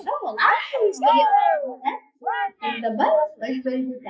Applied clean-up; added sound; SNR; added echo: neural mask model Resemble Enhance denoiser.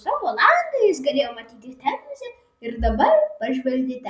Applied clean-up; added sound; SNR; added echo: none; none; none; none.